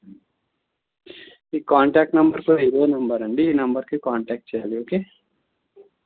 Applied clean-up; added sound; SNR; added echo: none; none; none; none.